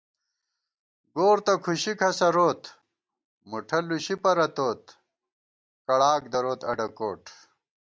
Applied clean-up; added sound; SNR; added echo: none; none; none; none.